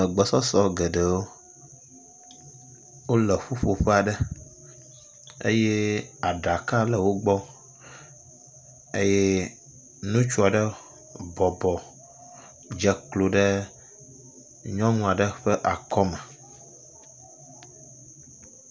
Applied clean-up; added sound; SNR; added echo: none; none; none; none.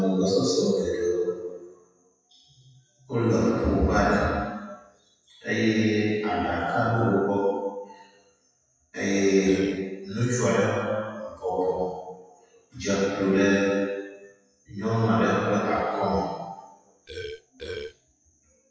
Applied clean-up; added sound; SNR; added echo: classical method WPE with log-MMSE.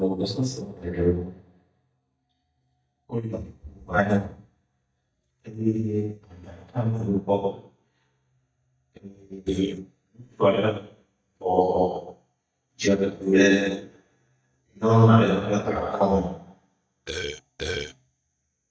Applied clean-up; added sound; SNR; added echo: neural mask model DeepFilterNet 3.